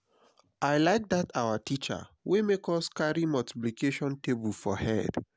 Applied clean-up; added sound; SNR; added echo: none; none; none; none.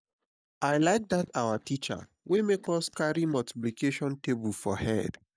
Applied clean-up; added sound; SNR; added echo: neural mask model DeepFilterNet 3.